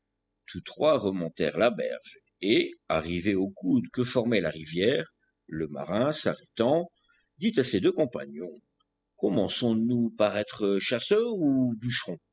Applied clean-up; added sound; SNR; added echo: classical method spectral subtraction.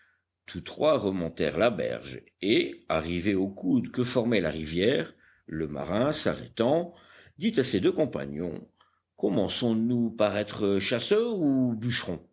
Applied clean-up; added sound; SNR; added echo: none; none; none; none.